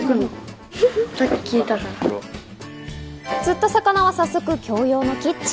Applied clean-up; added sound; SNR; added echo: none; none; none; none.